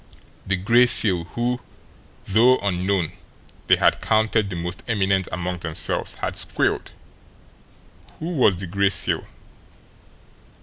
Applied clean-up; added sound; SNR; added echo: none; none; none; none.